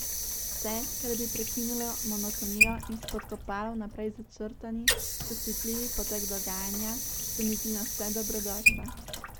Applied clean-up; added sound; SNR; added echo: none; Sink (filling or washing) / Water; -4 dB; none.